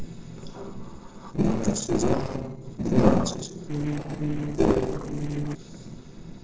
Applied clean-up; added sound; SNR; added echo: neural separator model SepFormer DNS4.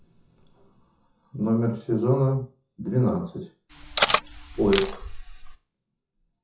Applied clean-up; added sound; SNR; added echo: classical method WPE with log-MMSE.